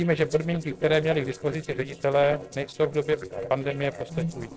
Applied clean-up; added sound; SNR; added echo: neural separator model SepFormer DNS4.